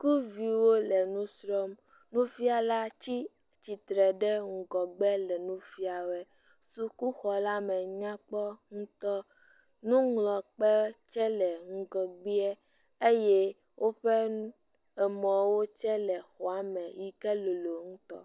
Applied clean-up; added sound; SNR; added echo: none; none; none; none.